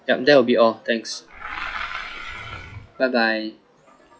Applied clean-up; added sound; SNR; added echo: classical method log-MMSE.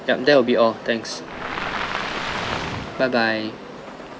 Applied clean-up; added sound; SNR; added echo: none; Waves, surf; 6 dB; none.